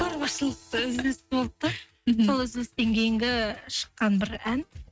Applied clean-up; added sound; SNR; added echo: neural mask model RNNoise.